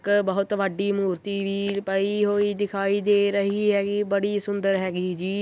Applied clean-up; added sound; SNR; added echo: none; none; none; none.